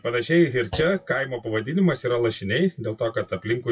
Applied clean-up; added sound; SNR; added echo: classical method WPE with log-MMSE.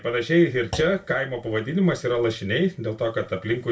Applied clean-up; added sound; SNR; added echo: none; Thump, thud; 18 dB; reverberation time 0.2 s.